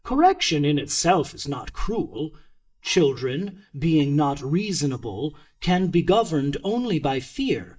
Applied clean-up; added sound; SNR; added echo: neural mask model DeepFilterNet 3.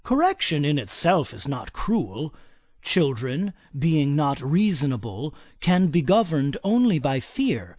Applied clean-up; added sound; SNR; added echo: none; none; none; none.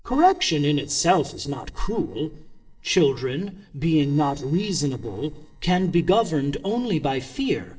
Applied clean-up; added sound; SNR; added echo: neural separator model SepFormer DNS4.